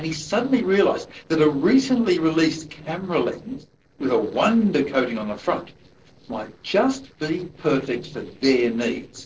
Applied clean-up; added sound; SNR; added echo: neural separator model SepFormer DNS4.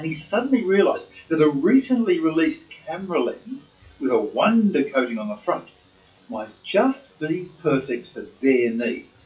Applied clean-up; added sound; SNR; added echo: classical method WPE with log-MMSE.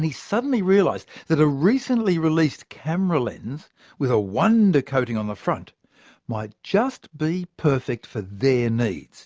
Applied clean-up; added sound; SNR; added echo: none; none; none; none.